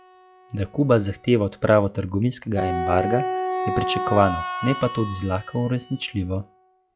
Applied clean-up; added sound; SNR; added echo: classical method log-MMSE.